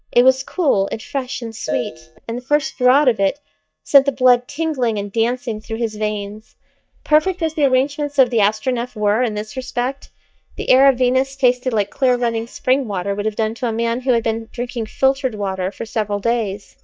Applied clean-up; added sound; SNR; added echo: neural mask model DeepFilterNet 3.